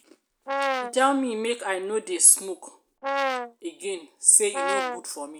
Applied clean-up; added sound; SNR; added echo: none; Brass instrument; 3 dB; none.